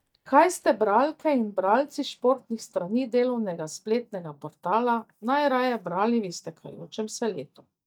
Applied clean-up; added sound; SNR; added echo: neural mask model DeepFilterNet 3.